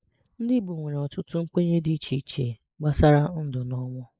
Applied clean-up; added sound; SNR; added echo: neural mask model Resemble Enhance denoiser.